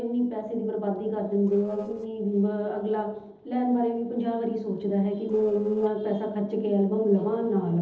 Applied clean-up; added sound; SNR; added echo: neural separator model SepFormer DNS4.